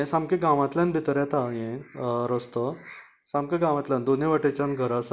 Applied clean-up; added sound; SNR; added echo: none; none; none; none.